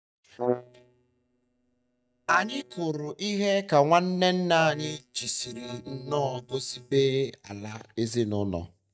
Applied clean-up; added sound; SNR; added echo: neural mask model DeepFilterNet 3.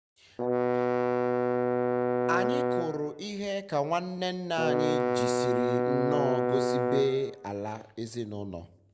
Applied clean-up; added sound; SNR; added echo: none; Bowed string instrument; -5 dB; none.